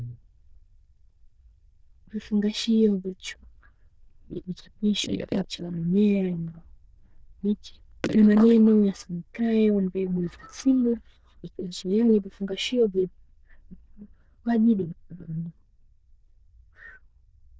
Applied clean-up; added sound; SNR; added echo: neural diffusion model UNIVERSE++.